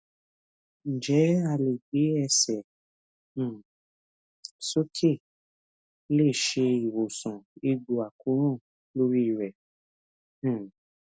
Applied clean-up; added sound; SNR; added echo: none; none; none; none.